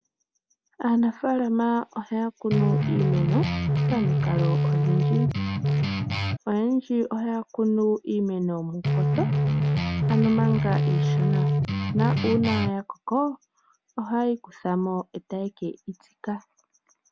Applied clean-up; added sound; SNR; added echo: none; Guitar; -4 dB; none.